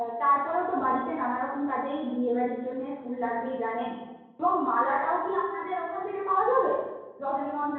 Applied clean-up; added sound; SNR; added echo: none; none; none; reverberation time 1.0 s.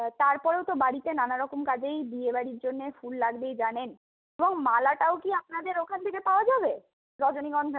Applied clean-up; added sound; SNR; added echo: none; none; none; none.